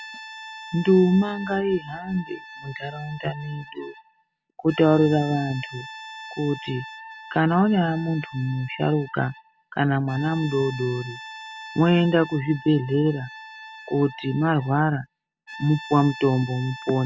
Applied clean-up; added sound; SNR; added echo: none; Brass instrument; 16 dB; none.